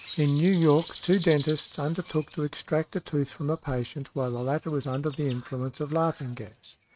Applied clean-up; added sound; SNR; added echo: neural mask model RNNoise.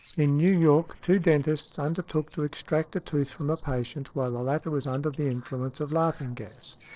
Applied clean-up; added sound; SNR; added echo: neural separator model SepFormer DNS4.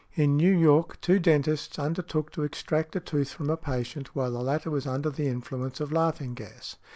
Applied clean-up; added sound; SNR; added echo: none; none; none; none.